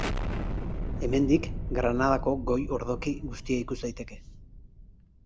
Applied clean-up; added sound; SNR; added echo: none; Explosion; 4 dB; none.